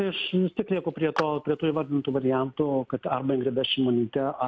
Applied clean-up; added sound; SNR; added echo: none; Clapping; 13 dB; none.